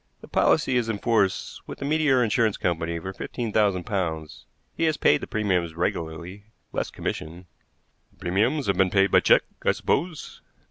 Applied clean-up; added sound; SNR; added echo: none; none; none; none.